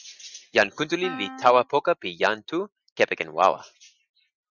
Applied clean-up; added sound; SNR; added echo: classical method Wiener filter.